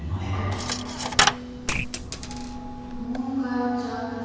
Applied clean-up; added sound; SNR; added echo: none; Coin (dropping); -1 dB; reverberation time 2.1 s.